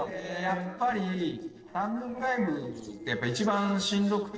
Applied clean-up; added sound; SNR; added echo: neural separator model SepFormer DNS4.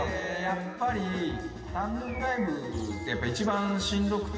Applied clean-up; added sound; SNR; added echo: none; Bird; 19 dB; reverberation time 2.2 s.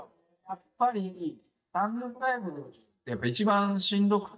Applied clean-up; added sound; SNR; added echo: neural mask model DeepFilterNet 3.